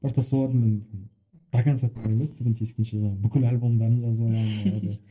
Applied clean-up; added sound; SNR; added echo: neural separator model SepFormer DNS4.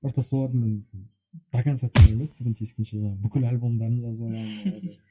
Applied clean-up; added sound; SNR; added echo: classical method WPE with log-MMSE.